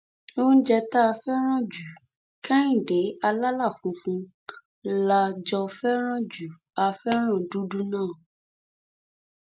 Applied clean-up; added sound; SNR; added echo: none; Explosion; 17 dB; none.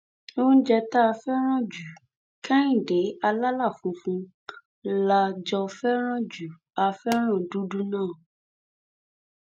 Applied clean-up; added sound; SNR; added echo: neural mask model RNNoise.